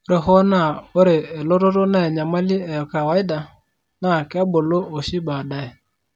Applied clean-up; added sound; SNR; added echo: none; none; none; none.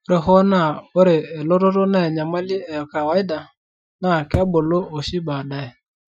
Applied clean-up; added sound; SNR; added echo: classical method Wiener filter.